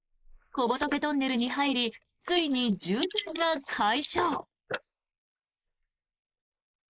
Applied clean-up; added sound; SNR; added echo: neural mask model Resemble Enhance denoiser.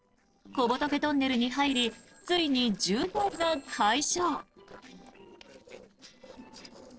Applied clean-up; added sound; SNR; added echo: neural separator model SepFormer DNS4.